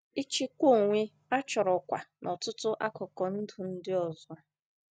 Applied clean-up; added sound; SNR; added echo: none; none; none; none.